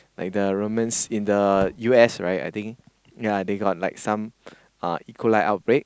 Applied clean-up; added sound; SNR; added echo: none; Drawer open or close; 20 dB; none.